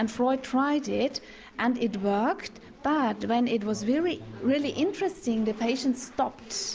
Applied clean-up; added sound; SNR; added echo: none; none; none; none.